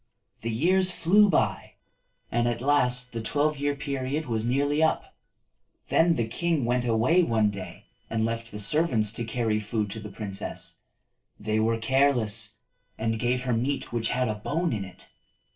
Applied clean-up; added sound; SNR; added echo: neural separator model SepFormer DNS4.